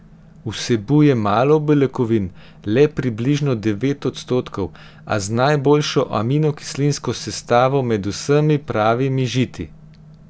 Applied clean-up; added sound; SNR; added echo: none; none; none; none.